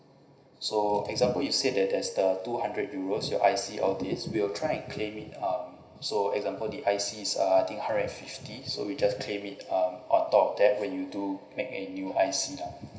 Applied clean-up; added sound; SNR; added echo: none; none; none; reverberation time 0.5 s.